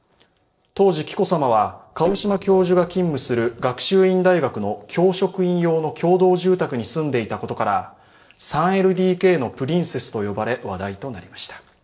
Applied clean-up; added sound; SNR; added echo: neural separator model SepFormer DNS4.